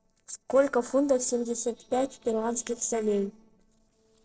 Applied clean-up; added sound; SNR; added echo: neural separator model SepFormer DNS4.